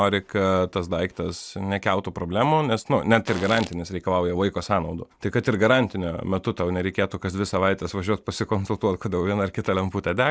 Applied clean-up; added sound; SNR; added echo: none; Fart; 14 dB; none.